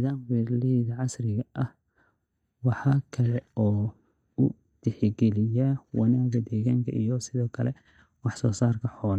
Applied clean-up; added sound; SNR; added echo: neural mask model DeepFilterNet 3.